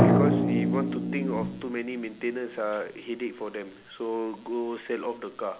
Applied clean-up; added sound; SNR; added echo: none; Drum; -3 dB; none.